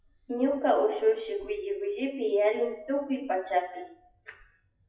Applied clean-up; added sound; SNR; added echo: classical method WPE with log-MMSE.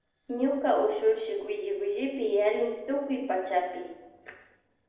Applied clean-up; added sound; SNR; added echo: neural separator model SepFormer DNS4.